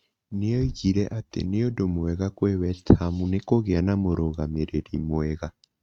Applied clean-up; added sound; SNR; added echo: neural mask model RNNoise.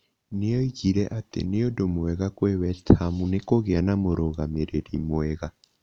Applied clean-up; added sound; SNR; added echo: none; none; none; none.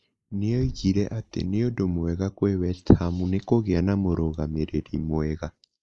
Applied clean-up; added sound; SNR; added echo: neural mask model Resemble Enhance denoiser.